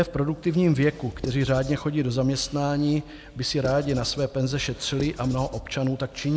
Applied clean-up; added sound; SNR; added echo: none; Writing; 12 dB; none.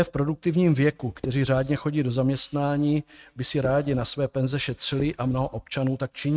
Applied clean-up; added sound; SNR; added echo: neural mask model RNNoise.